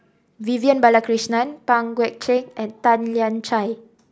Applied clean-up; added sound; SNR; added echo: none; none; none; none.